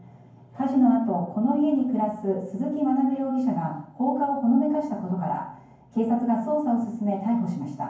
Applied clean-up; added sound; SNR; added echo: none; none; none; reverberation time 0.9 s.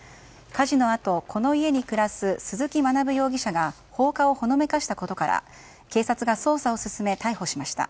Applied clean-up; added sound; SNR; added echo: none; none; none; none.